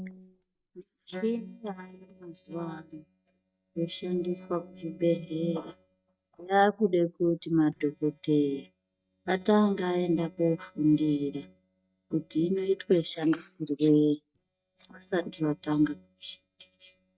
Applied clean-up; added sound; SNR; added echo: neural mask model DeepFilterNet 3.